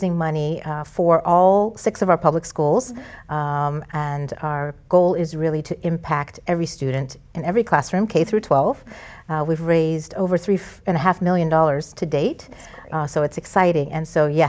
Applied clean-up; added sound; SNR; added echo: none; none; none; none.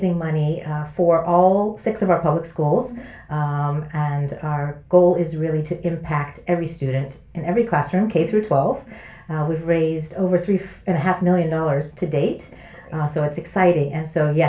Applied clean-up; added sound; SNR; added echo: none; none; none; reverberation time 0.3 s.